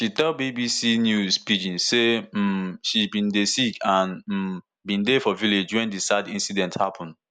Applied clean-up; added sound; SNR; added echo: none; none; none; none.